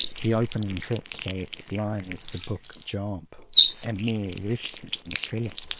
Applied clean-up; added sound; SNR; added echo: neural separator model SepFormer WHAM!.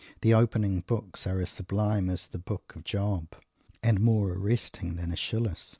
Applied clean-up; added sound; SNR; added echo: none; none; none; none.